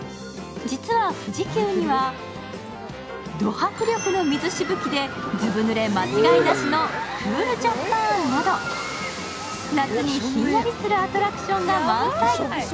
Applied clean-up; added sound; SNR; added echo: none; none; none; none.